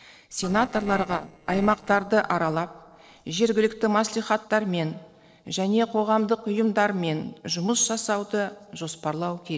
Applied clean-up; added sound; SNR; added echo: neural separator model SepFormer DNS4.